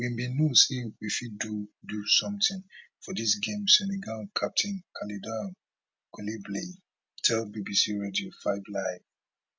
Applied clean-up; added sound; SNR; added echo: none; none; none; none.